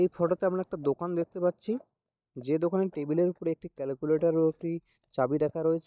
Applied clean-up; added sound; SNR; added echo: neural mask model DeepFilterNet 3.